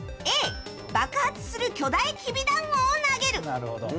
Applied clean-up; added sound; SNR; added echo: none; Tools; 20 dB; none.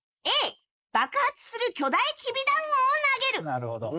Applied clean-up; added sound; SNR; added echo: neural mask model Resemble Enhance denoiser.